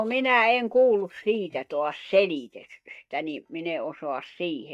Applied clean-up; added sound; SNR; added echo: neural mask model DeepFilterNet 3.